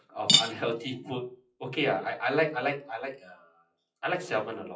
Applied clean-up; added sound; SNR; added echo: classical method WPE with log-MMSE.